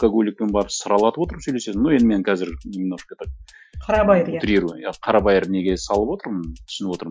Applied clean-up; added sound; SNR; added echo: classical method Wiener filter.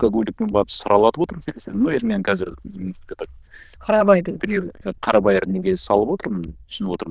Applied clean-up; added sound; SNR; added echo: neural diffusion model UNIVERSE++.